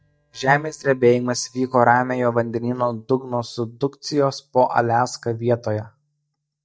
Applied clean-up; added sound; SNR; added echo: neural mask model DeepFilterNet 3.